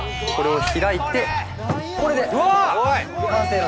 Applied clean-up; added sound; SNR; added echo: none; Cowbell; 19 dB; none.